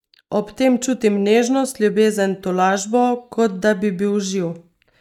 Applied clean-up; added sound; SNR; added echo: neural mask model DeepFilterNet 3.